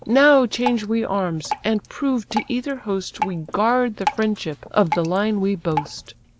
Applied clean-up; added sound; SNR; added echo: none; Drip; 10 dB; none.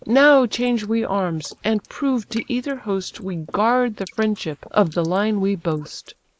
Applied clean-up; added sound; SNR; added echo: neural mask model Resemble Enhance denoiser.